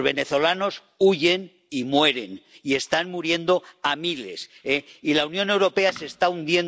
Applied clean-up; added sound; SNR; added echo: none; none; none; none.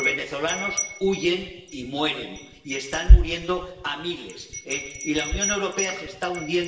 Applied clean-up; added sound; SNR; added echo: none; Wind chime; -4 dB; reverberation time 1.1 s.